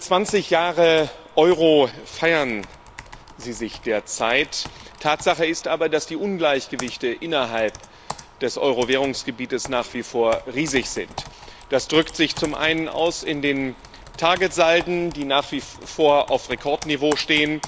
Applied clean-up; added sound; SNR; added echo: none; Computer keyboard; 18 dB; none.